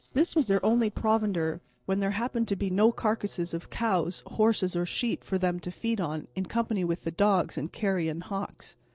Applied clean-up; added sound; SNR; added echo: neural separator model SepFormer DNS4.